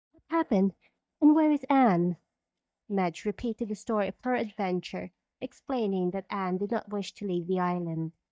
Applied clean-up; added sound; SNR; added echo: neural mask model DeepFilterNet 3.